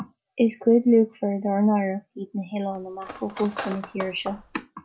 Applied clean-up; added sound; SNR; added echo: none; Cutlery, silverware; 13 dB; none.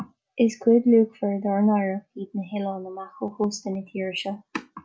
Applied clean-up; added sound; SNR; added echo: none; none; none; none.